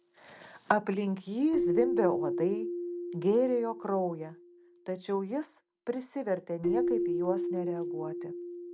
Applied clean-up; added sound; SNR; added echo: none; Keyboard (musical); 2 dB; none.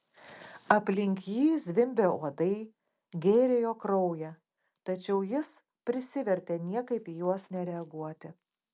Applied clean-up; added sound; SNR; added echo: none; none; none; none.